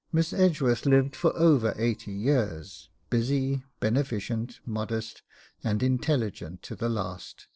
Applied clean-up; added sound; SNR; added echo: neural separator model SepFormer DNS4.